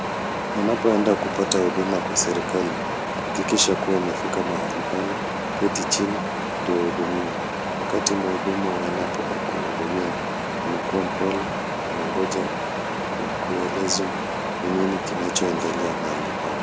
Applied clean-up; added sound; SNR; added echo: none; Wind; 0 dB; none.